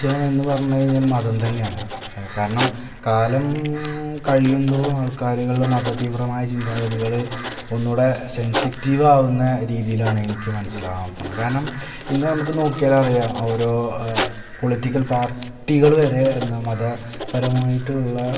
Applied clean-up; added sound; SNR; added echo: none; Writing; 12 dB; reverberation time 1.9 s.